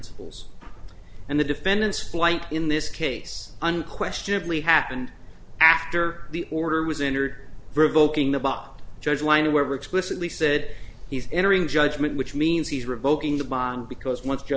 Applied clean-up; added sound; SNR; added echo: none; none; none; none.